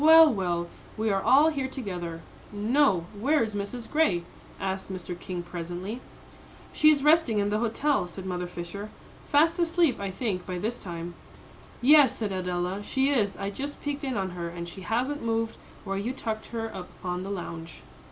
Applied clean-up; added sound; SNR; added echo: none; none; none; none.